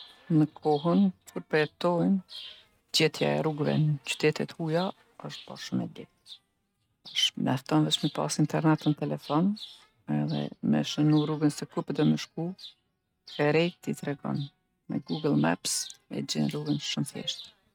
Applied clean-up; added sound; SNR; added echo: neural mask model RNNoise.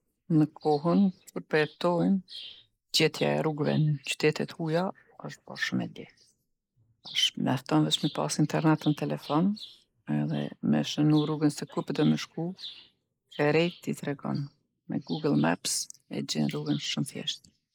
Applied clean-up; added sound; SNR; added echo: neural mask model Resemble Enhance denoiser.